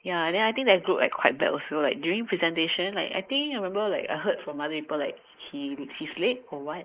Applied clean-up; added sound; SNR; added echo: neural mask model Resemble Enhance denoiser.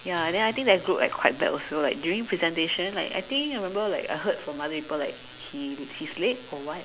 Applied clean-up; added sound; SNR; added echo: none; none; none; none.